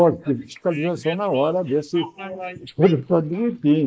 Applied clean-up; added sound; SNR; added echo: neural mask model Resemble Enhance denoiser.